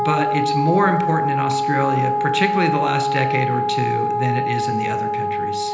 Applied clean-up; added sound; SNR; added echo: none; Wind instrument, woodwind instrument; -1 dB; reverberation time 1.0 s.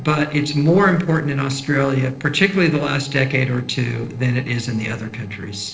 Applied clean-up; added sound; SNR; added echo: neural separator model SepFormer DNS4.